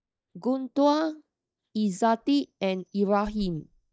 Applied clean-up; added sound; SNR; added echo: neural mask model DeepFilterNet 3.